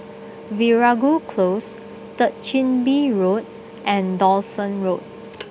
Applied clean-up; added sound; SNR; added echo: none; Mechanical fan; 17 dB; none.